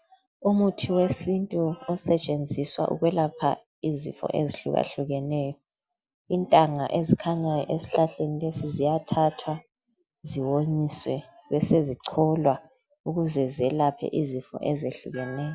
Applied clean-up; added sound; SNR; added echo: none; none; none; none.